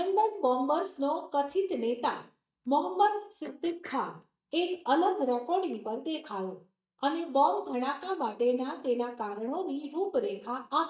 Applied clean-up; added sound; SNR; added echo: neural mask model DeepFilterNet 3.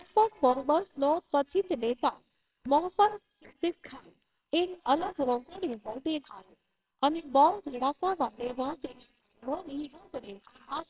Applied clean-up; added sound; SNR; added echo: neural separator model SepFormer WHAMR!.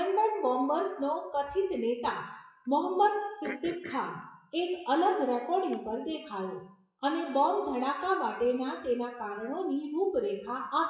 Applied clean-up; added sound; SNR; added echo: classical method WPE with log-MMSE.